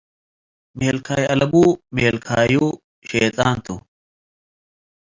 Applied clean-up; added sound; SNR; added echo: none; none; none; none.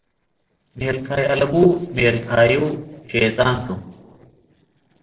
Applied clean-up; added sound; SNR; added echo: neural separator model SepFormer DNS4.